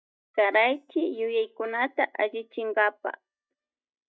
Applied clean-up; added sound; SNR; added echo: neural mask model DeepFilterNet 3.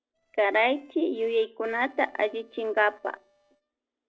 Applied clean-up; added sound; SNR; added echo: neural separator model SepFormer DNS4.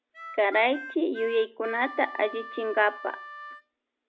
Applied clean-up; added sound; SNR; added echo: none; Harmonica; 14 dB; none.